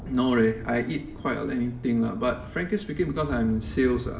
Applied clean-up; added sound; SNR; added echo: none; Thunder; 13 dB; reverberation time 2.0 s.